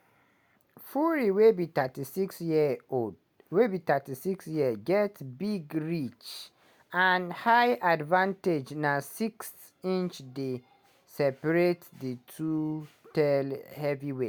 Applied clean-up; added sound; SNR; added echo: none; none; none; none.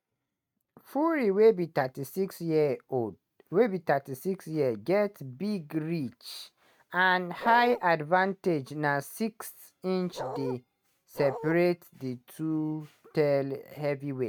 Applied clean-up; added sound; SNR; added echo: neural mask model RNNoise.